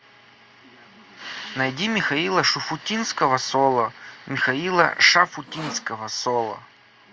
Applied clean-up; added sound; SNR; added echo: none; Sawing; 19 dB; none.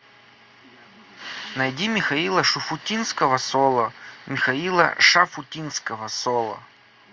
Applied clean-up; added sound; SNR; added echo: none; none; none; none.